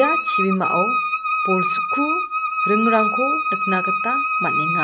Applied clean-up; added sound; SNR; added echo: none; Wind instrument, woodwind instrument; -3 dB; none.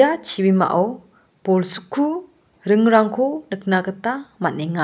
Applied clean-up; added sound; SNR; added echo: none; none; none; none.